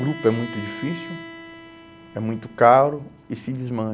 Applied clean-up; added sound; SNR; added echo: none; Bowed string instrument; 16 dB; none.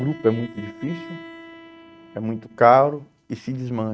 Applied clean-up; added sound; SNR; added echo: neural mask model RNNoise.